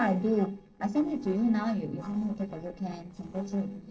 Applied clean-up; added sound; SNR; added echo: neural separator model SepFormer DNS4.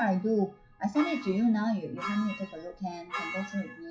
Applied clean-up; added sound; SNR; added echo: classical method WPE with log-MMSE.